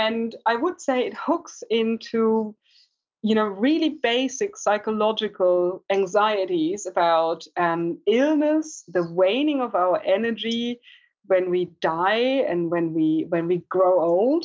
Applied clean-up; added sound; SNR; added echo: none; none; none; none.